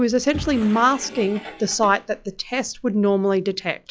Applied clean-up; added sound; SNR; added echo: classical method log-MMSE.